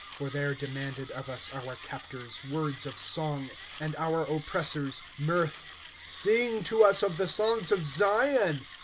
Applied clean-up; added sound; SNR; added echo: none; Mechanisms; 17 dB; none.